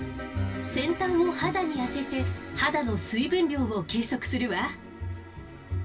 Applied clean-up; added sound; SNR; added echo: none; none; none; reverberation time 0.1 s.